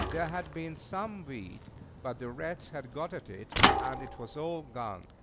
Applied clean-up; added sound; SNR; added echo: none; Thump, thud / Bicycle; -4 dB; none.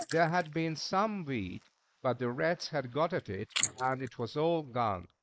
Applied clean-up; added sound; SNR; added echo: neural mask model Resemble Enhance denoiser.